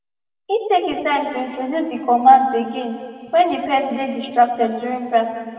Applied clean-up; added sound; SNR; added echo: none; none; none; reverberation time 2.1 s.